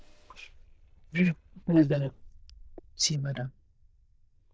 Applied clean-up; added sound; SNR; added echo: neural diffusion model UNIVERSE++.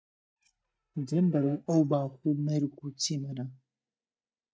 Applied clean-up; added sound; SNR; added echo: neural mask model DeepFilterNet 3.